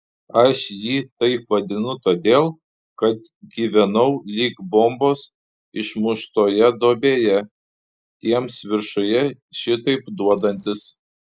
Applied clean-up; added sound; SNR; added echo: neural mask model Resemble Enhance denoiser.